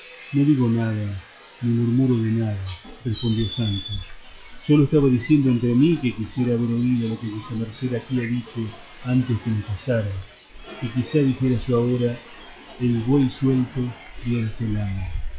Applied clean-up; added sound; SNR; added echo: classical method log-MMSE.